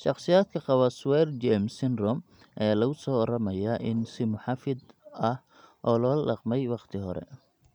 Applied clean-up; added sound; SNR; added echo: none; none; none; none.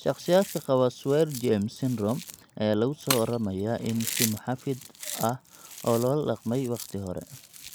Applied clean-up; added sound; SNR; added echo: none; Chewing, mastication + Shatter; 11 dB; none.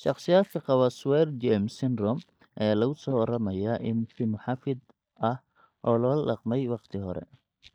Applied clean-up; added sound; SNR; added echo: neural mask model DeepFilterNet 3.